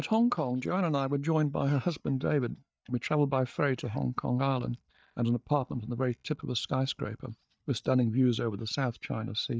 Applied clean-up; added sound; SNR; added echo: neural mask model DeepFilterNet 3.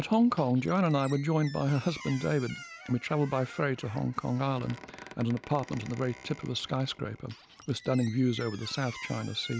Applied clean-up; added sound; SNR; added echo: none; Squeak; 18 dB; none.